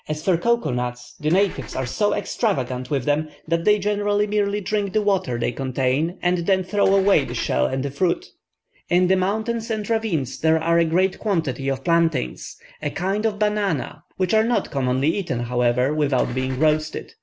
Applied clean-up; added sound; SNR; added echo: none; Engine / Car; 14 dB; none.